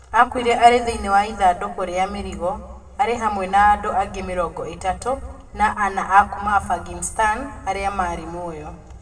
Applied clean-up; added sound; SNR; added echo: none; none; none; reverberation time 1.1 s.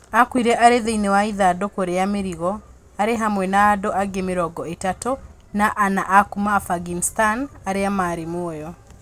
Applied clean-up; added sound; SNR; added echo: none; none; none; none.